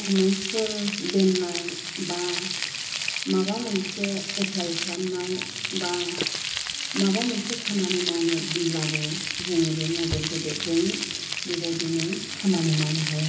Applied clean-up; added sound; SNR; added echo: none; Frying (food); 4 dB; reverberation time 0.3 s.